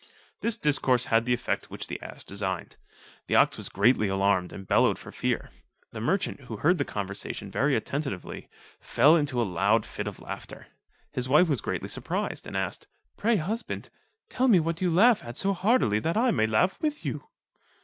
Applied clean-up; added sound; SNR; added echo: none; none; none; none.